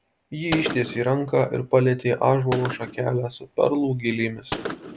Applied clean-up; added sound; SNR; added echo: none; Gunshot, gunfire; 12 dB; none.